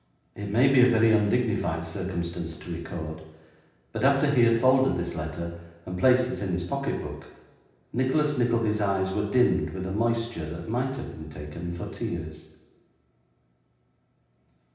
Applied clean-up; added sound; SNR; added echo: none; none; none; reverberation time 0.9 s.